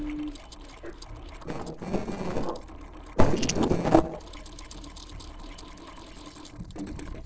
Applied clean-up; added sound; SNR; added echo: neural separator model SepFormer DNS4.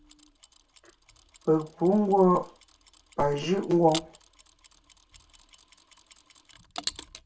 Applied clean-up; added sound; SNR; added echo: none; Mechanisms; 17 dB; reverberation time 0.2 s.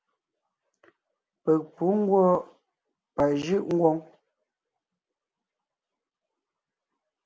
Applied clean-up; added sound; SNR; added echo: none; none; none; none.